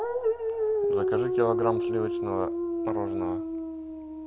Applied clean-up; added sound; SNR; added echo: none; Dog; -5 dB; none.